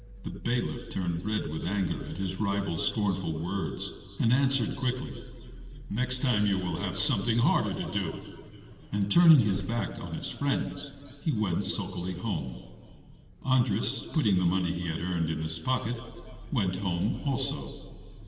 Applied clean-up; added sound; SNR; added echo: none; Vehicle; 17 dB; reverberation time 2.5 s.